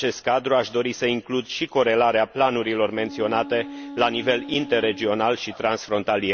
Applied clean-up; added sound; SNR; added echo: none; Wind instrument, woodwind instrument; 15 dB; none.